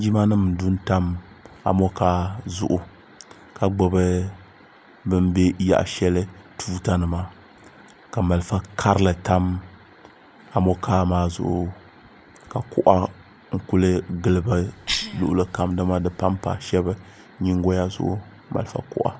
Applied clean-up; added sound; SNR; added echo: none; Cough; 13 dB; none.